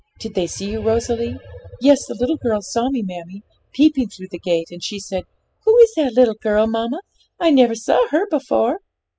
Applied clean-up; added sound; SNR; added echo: classical method spectral subtraction.